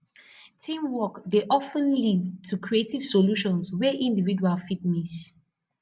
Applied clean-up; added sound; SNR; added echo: none; none; none; none.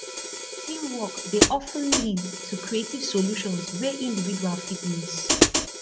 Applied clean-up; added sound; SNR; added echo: none; Hi-hat; -1 dB; none.